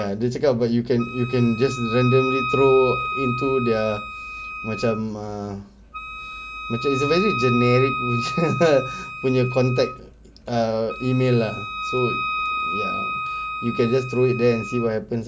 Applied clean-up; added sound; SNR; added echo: none; Wind instrument, woodwind instrument; 7 dB; none.